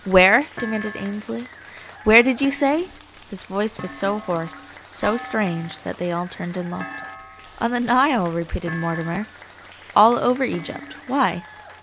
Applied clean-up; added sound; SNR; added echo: none; Thump, thud + Applause; 15 dB; none.